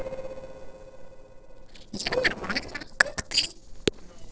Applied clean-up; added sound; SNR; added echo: neural separator model SepFormer DNS4.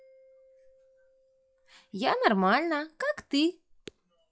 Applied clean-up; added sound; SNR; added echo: classical method log-MMSE.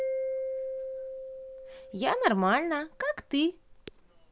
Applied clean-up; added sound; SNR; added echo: none; Mallet percussion; 7 dB; none.